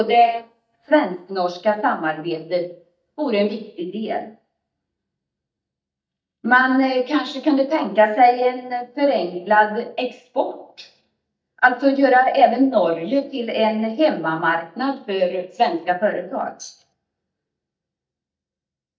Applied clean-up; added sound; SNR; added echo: neural mask model DeepFilterNet 3.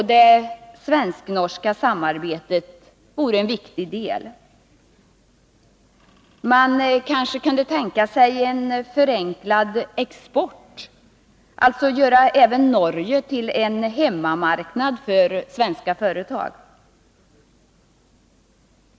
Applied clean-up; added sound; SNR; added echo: none; none; none; none.